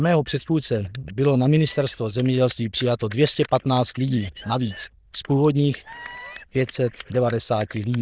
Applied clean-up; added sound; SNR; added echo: neural diffusion model UNIVERSE++.